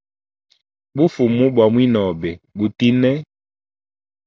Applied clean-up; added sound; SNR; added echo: none; none; none; none.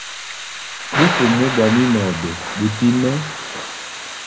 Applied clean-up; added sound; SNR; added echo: none; Thunder / Rain; 5 dB; reverberation time 0.3 s.